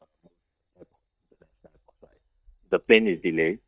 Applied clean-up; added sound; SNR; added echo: neural mask model DeepFilterNet 3.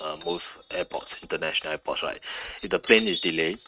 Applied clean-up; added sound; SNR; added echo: neural mask model RNNoise.